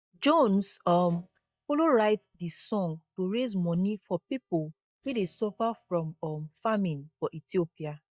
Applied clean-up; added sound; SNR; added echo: neural mask model DeepFilterNet 3.